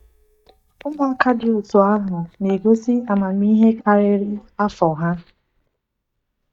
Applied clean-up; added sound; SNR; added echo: neural mask model DeepFilterNet 3.